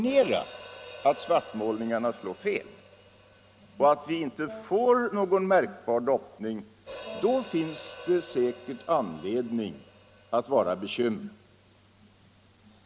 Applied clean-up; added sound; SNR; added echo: none; Hi-hat + Brass instrument; 18 dB; none.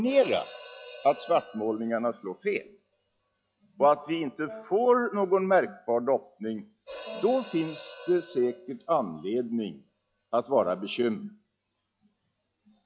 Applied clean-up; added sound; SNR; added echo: classical method log-MMSE.